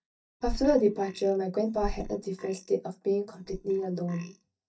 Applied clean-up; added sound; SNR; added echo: neural mask model DeepFilterNet 3.